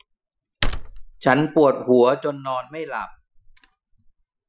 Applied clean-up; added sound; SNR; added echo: classical method Wiener filter.